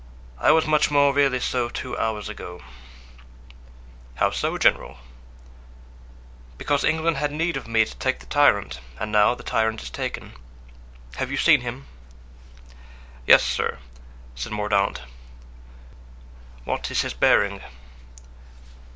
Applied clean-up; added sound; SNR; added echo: none; none; none; none.